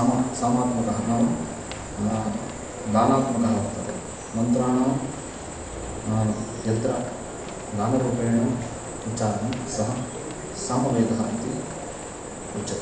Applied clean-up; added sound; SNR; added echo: none; Rain; 11 dB; reverberation time 0.8 s.